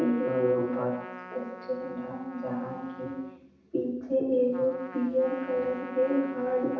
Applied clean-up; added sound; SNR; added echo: none; Trumpet; 15 dB; reverberation time 0.9 s.